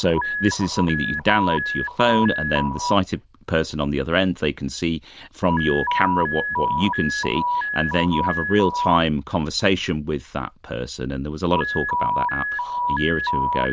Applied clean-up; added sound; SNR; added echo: neural diffusion model UNIVERSE++.